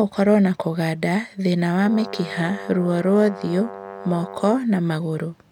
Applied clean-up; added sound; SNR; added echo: none; Brass instrument; 15 dB; none.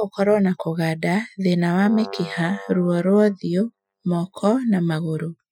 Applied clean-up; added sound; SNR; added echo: classical method Wiener filter.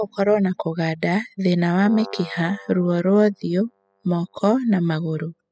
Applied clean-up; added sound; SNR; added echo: classical method spectral subtraction.